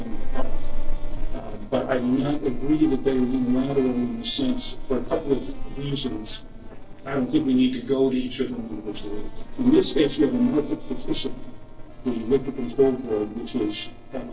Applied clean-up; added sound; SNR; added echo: neural separator model SepFormer DNS4.